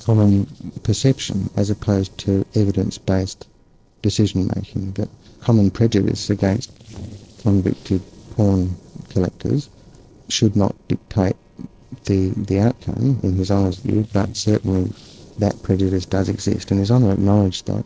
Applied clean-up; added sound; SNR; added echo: neural separator model SepFormer DNS4.